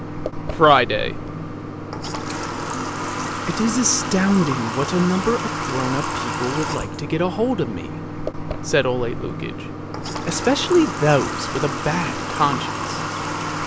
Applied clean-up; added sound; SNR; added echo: none; Water tap, faucet / Water; 4 dB; none.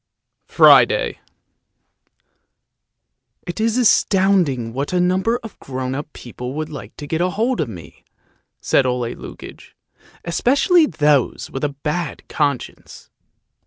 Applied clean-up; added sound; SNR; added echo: none; none; none; none.